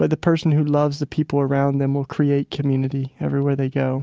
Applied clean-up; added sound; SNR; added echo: none; none; none; none.